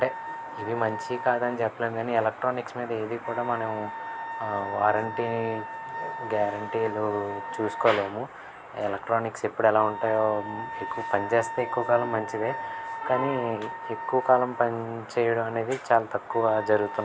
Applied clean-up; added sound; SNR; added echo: none; Wind instrument, woodwind instrument; 10 dB; none.